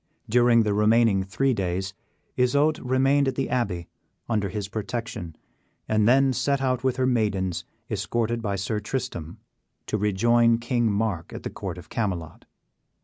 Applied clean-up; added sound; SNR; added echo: none; none; none; none.